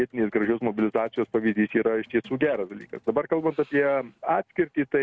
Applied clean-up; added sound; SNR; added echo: none; none; none; none.